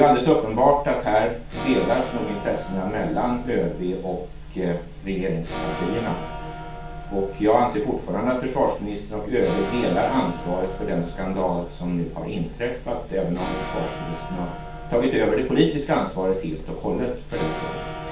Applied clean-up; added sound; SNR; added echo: none; Electric guitar / Acoustic guitar; 12 dB; reverberation time 0.3 s.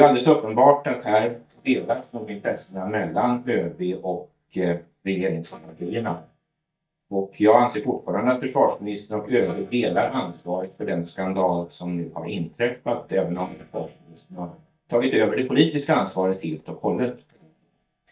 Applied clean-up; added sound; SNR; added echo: neural mask model DeepFilterNet 3.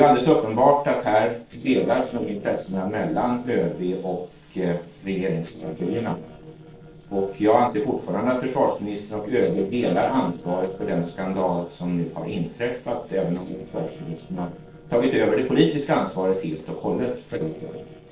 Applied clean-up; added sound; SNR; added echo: neural separator model SepFormer DNS4.